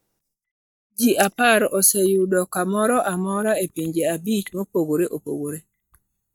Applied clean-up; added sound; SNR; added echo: neural mask model DeepFilterNet 3.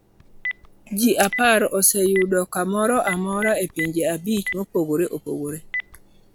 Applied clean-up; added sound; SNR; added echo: none; Telephone; 12 dB; none.